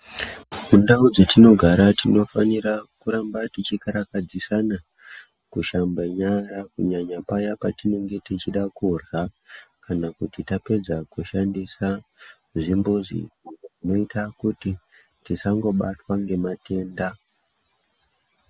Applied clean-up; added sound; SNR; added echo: none; none; none; none.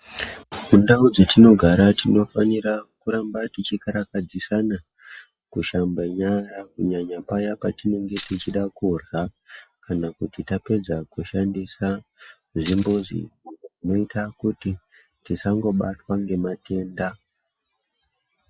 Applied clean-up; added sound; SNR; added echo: classical method log-MMSE.